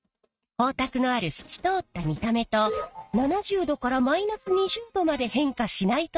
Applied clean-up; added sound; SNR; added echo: neural mask model RNNoise.